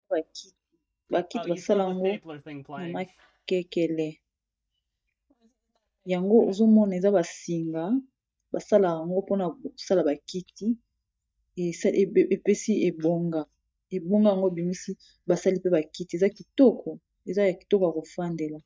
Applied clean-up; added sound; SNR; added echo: neural mask model DeepFilterNet 3.